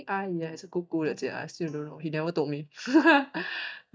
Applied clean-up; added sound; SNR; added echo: neural mask model DeepFilterNet 3.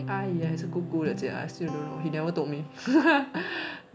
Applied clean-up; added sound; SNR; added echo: none; Guitar; 10 dB; none.